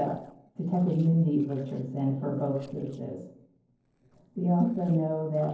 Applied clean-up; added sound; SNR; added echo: neural separator model SepFormer DNS4.